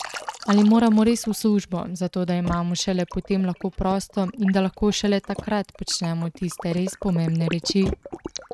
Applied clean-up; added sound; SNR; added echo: neural mask model RNNoise.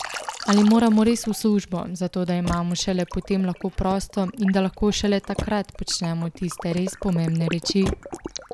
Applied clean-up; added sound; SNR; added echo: none; Liquid + Motor vehicle (road); 12 dB; none.